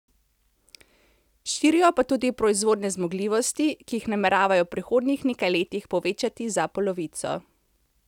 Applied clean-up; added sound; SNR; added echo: none; none; none; none.